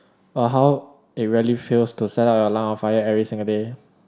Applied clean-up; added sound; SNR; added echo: none; none; none; none.